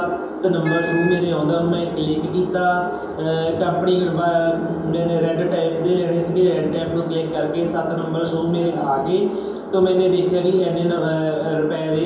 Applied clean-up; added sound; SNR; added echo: none; Wind instrument, woodwind instrument; 11 dB; reverberation time 2.8 s.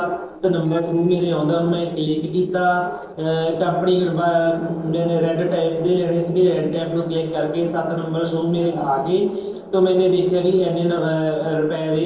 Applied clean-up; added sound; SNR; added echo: neural separator model SepFormer DNS4.